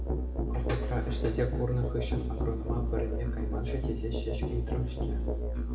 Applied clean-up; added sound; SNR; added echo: none; Musical instrument; -4 dB; reverberation time 1.1 s.